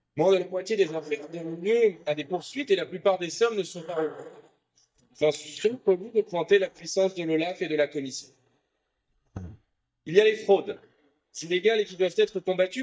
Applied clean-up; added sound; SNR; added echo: neural mask model DeepFilterNet 3.